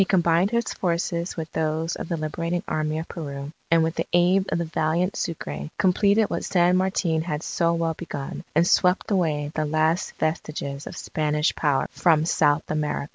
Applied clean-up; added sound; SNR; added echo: none; none; none; none.